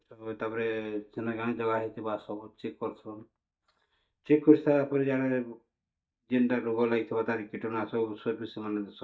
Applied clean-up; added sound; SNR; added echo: neural mask model DeepFilterNet 3.